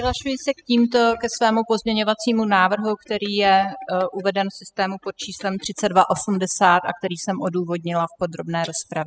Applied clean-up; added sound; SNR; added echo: classical method spectral subtraction.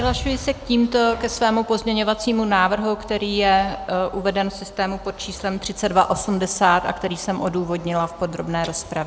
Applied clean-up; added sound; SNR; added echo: none; none; none; none.